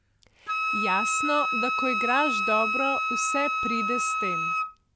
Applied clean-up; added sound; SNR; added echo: none; Wind instrument, woodwind instrument; -3 dB; none.